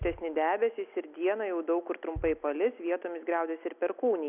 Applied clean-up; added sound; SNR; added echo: none; Bass drum; 18 dB; none.